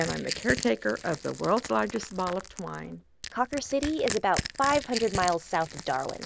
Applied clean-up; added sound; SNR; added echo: none; Crushing; 10 dB; none.